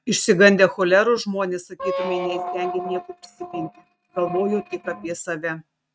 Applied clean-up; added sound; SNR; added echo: neural mask model RNNoise.